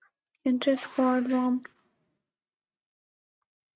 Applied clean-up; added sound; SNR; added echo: neural mask model RNNoise.